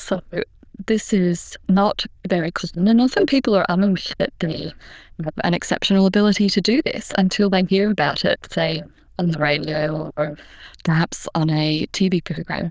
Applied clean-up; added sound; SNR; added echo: neural diffusion model UNIVERSE++.